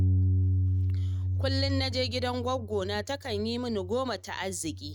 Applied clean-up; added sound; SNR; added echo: neural mask model RNNoise.